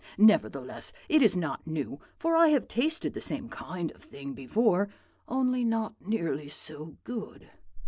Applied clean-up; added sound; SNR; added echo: none; none; none; none.